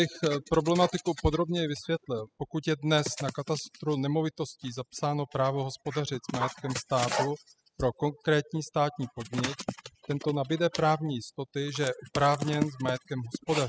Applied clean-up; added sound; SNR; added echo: classical method spectral subtraction.